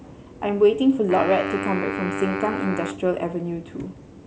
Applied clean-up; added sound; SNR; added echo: none; Wind instrument, woodwind instrument; 7 dB; none.